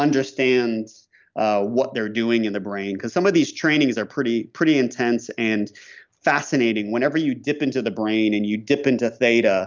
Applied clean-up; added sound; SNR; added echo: none; none; none; none.